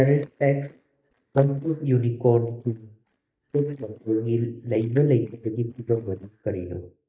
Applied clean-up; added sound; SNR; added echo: neural mask model DeepFilterNet 3.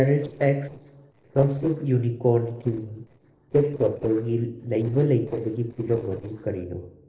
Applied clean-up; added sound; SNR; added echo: neural separator model SepFormer DNS4.